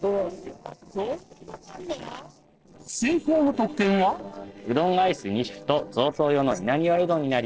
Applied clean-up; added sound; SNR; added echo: neural separator model SepFormer DNS4.